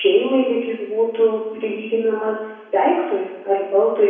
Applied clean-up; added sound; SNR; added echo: none; none; none; reverberation time 1.0 s.